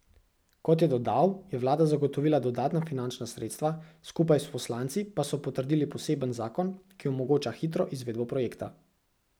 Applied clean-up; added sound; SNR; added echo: none; none; none; none.